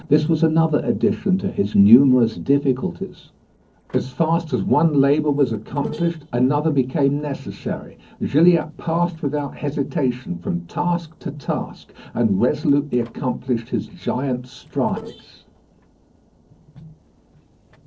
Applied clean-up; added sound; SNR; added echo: neural separator model SepFormer DNS4.